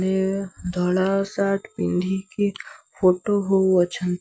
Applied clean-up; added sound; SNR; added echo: none; none; none; none.